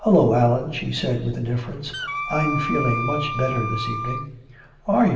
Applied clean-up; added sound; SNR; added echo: none; Wind instrument, woodwind instrument; 7 dB; reverberation time 0.9 s.